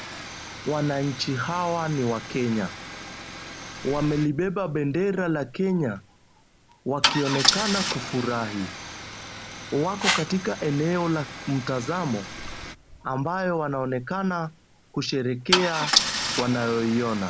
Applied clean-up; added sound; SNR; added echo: none; Idling / Engine starting / Car + Whoosh, swoosh, swish; 4 dB; none.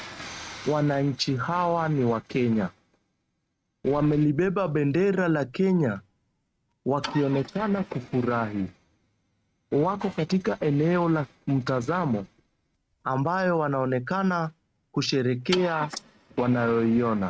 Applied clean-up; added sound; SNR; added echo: neural mask model RNNoise.